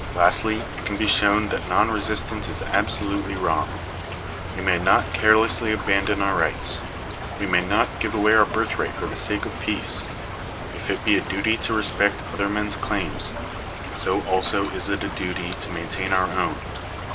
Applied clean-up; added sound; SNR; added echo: none; Stream / Trickle, dribble; 7 dB; none.